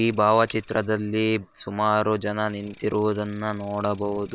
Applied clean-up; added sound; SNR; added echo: neural separator model SepFormer WHAM!.